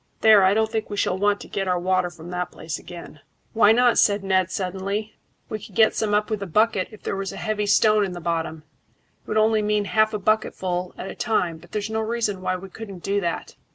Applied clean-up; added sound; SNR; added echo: none; none; none; none.